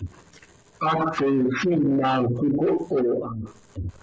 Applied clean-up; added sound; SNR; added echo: none; none; none; none.